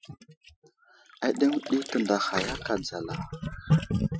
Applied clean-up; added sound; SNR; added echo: classical method Wiener filter.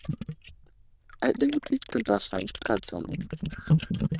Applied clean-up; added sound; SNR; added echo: neural diffusion model UNIVERSE++.